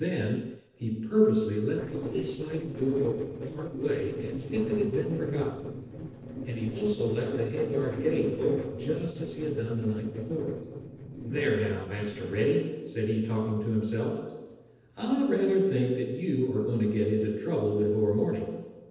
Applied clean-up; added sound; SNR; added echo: neural separator model SepFormer DNS4.